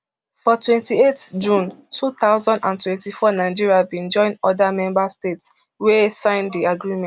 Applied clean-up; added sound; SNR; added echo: none; none; none; none.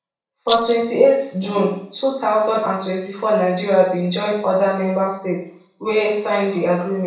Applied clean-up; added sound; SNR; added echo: none; Rattle; 10 dB; reverberation time 0.7 s.